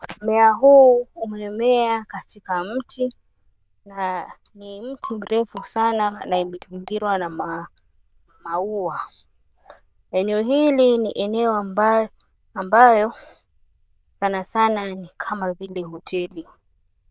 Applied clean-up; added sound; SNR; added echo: neural diffusion model UNIVERSE++.